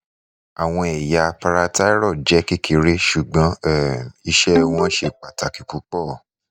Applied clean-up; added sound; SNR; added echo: neural mask model DeepFilterNet 3.